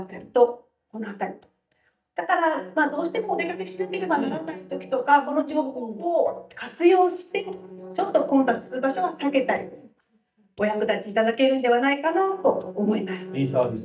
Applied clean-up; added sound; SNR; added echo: neural mask model DeepFilterNet 3.